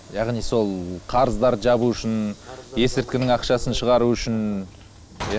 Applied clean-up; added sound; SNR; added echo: none; Sliding door / Train; 19 dB; none.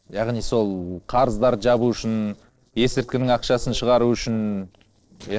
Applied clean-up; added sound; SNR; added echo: neural separator model SepFormer DNS4.